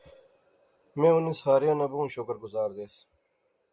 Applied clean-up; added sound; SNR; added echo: none; none; none; none.